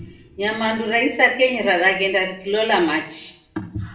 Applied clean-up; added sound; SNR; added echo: none; none; none; reverberation time 0.5 s.